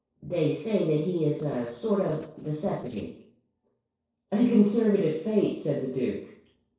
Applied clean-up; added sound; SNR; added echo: neural separator model SepFormer DNS4.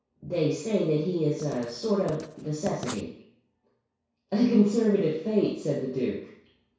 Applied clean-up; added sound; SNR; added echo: none; Writing; 16 dB; reverberation time 0.6 s.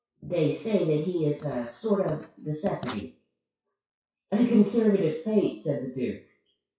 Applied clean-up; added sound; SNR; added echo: classical method WPE with log-MMSE.